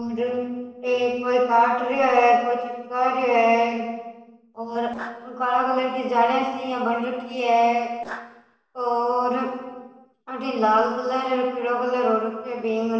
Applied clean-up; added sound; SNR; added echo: neural separator model SepFormer DNS4.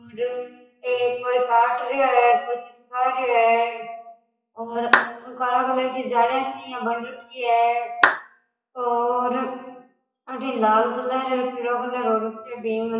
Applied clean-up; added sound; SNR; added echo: classical method WPE with log-MMSE.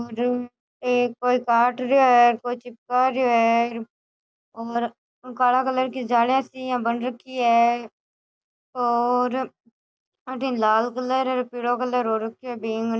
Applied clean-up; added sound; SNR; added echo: none; none; none; none.